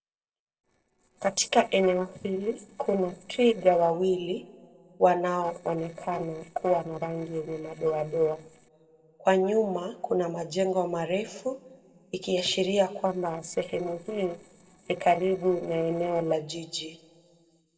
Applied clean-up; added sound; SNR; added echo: neural separator model SepFormer DNS4.